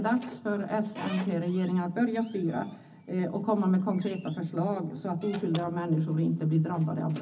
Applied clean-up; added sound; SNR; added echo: none; Squeak / Slam; 20 dB; reverberation time 0.4 s.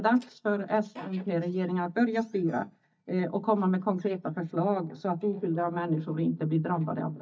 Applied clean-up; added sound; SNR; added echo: neural mask model DeepFilterNet 3.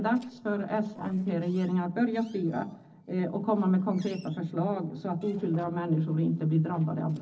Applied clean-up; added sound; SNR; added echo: neural separator model SepFormer DNS4.